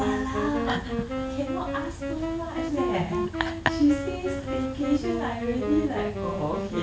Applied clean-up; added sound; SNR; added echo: none; Wind instrument, woodwind instrument; 3 dB; none.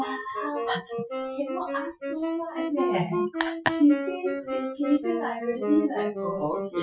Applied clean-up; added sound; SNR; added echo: classical method Wiener filter.